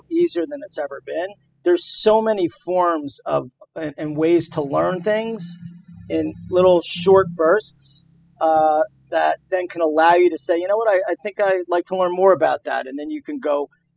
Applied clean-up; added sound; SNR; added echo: classical method spectral subtraction.